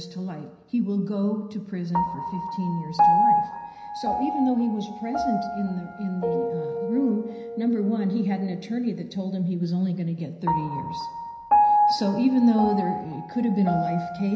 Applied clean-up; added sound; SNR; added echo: none; Piano; 1 dB; reverberation time 0.9 s.